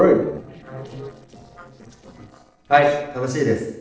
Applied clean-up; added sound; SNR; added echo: neural separator model SepFormer DNS4.